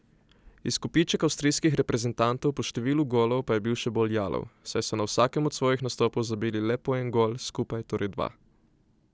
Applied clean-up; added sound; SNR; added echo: none; none; none; none.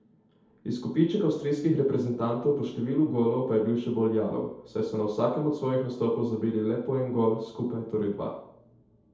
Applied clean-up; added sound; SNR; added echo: none; none; none; reverberation time 0.8 s.